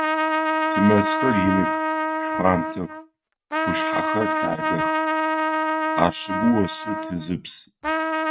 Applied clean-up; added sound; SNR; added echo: neural mask model RNNoise.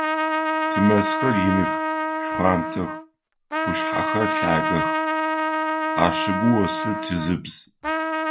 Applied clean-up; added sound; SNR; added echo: none; Trumpet; -1 dB; none.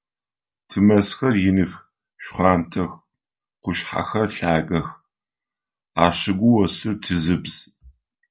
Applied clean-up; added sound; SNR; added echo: none; none; none; none.